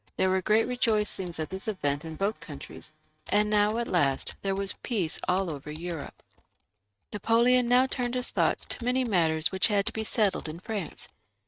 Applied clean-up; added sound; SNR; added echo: neural mask model RNNoise.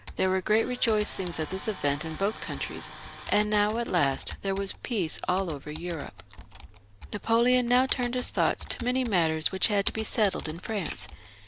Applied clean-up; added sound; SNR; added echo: none; Computer keyboard + Tools; 14 dB; none.